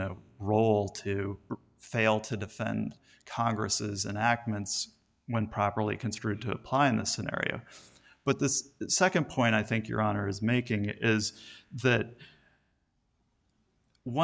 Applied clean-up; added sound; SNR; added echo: none; none; none; none.